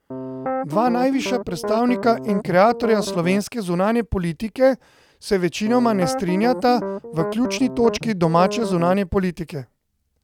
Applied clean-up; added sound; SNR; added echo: none; Piano; 8 dB; none.